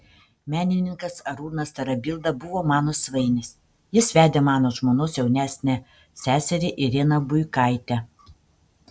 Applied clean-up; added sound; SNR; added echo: none; none; none; none.